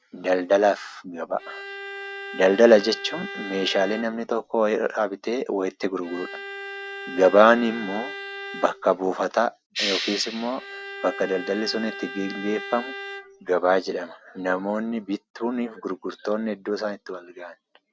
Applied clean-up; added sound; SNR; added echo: none; Bowed string instrument; 12 dB; none.